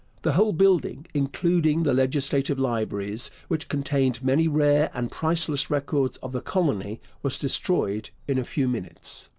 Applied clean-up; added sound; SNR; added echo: none; none; none; none.